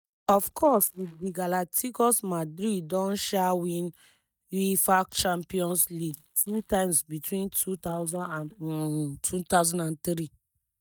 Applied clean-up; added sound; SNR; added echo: neural mask model DeepFilterNet 3.